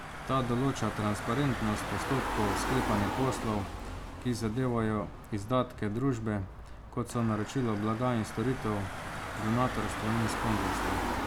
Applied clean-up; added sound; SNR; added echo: none; Engine / Car; 4 dB; none.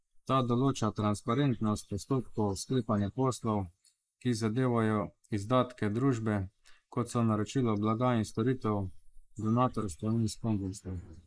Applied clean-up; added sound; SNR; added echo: neural mask model Resemble Enhance denoiser.